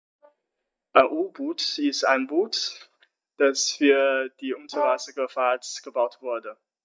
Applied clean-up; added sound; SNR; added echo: neural mask model DeepFilterNet 3.